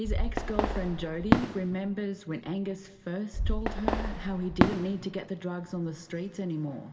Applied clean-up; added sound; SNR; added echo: none; Fireworks; -2 dB; reverberation time 1.6 s.